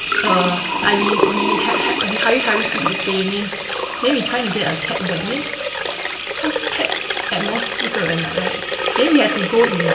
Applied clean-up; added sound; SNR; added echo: none; Sink (filling or washing) / Water tap, faucet; 0 dB; reverberation time 1.9 s.